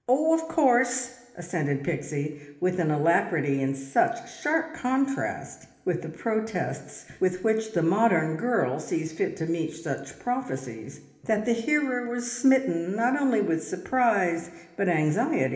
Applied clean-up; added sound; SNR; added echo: none; none; none; reverberation time 1.0 s.